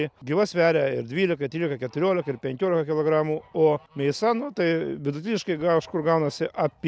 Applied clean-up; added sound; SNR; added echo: none; none; none; none.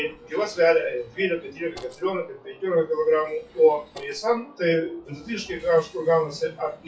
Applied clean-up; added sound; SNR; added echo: classical method WPE with log-MMSE.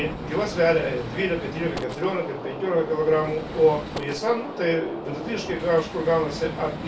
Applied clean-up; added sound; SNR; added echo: none; Gunshot, gunfire; 9 dB; reverberation time 0.2 s.